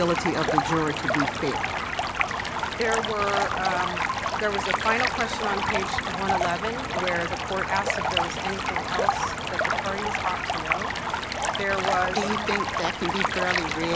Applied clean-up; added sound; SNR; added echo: none; Stream; -2 dB; none.